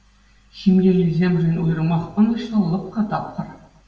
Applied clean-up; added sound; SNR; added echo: none; none; none; reverberation time 0.8 s.